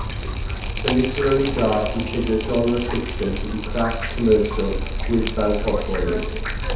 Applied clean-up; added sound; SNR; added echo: none; Drip; 3 dB; reverberation time 0.8 s.